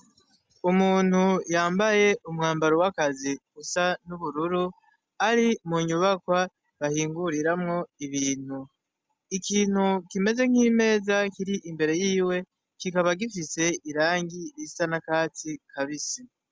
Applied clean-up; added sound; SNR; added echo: none; none; none; none.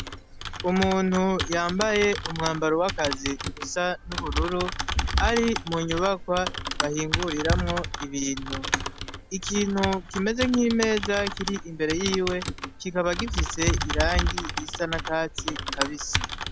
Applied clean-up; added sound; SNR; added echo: none; Thump, thud + Typing; 3 dB; none.